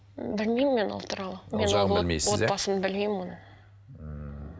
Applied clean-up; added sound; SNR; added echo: none; none; none; none.